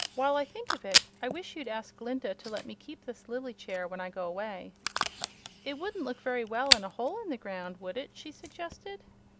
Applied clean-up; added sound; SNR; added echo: none; Packing tape, duct tape / Tearing; -1 dB; none.